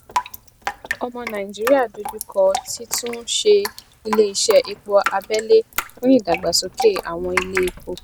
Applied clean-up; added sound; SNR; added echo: none; Drip; 10 dB; none.